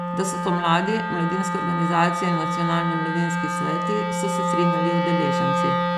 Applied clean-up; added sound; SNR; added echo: none; Wind instrument, woodwind instrument; -1 dB; none.